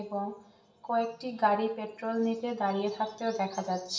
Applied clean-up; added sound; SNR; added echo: none; none; none; reverberation time 0.6 s.